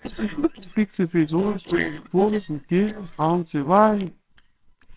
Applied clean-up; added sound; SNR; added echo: neural separator model SepFormer WHAMR!.